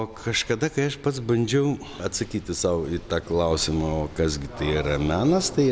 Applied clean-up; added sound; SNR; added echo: none; none; none; none.